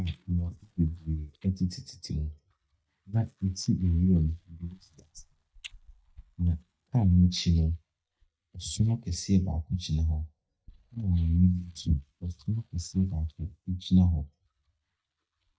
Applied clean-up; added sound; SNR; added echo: neural mask model DeepFilterNet 3.